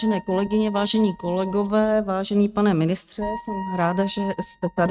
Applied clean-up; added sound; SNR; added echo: neural mask model RNNoise.